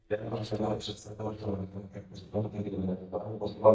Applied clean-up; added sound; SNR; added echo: neural mask model DeepFilterNet 3.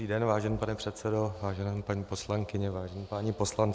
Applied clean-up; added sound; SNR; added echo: none; none; none; none.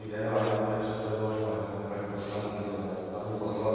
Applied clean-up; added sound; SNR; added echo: none; Zipper (clothing); 20 dB; reverberation time 2.2 s.